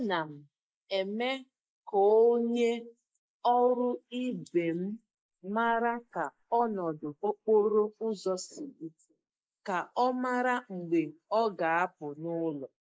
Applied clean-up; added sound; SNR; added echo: neural mask model Resemble Enhance denoiser.